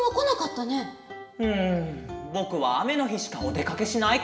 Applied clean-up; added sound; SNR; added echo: none; none; none; reverberation time 0.9 s.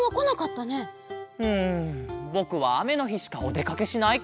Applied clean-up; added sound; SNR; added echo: none; none; none; none.